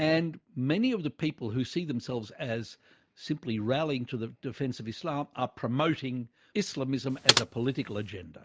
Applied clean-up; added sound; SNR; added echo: none; Computer keyboard; -3 dB; none.